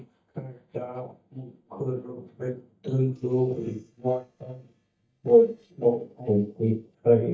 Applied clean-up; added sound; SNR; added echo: neural mask model DeepFilterNet 3.